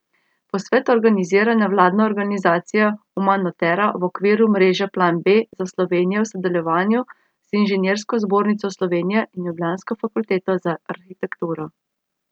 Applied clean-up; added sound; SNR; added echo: none; none; none; none.